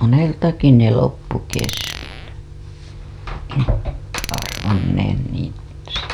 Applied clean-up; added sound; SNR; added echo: none; Glass; 13 dB; none.